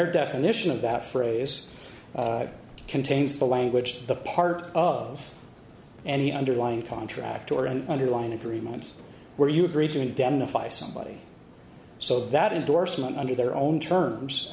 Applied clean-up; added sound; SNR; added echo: none; none; none; none.